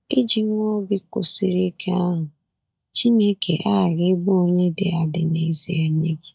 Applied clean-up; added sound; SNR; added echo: neural mask model DeepFilterNet 3.